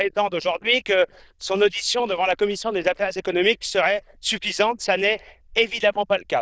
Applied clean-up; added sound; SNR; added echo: neural diffusion model UNIVERSE++.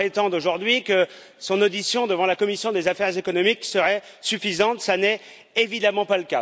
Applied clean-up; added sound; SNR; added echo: none; none; none; none.